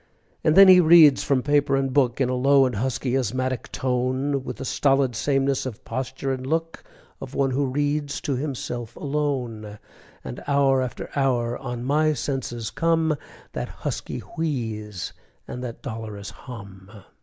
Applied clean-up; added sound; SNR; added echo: none; none; none; none.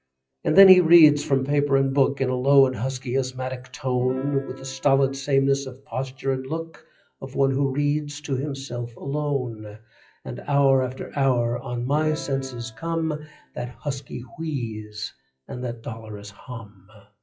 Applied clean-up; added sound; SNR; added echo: classical method WPE with log-MMSE.